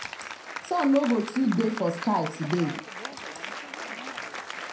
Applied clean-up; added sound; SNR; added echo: none; Applause; 9 dB; reverberation time 0.4 s.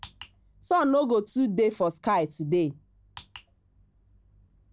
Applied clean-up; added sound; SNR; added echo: none; none; none; none.